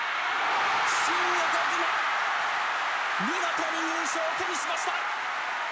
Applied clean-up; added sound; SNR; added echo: none; none; none; none.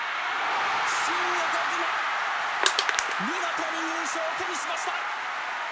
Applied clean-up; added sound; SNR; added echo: none; Crushing; 0 dB; none.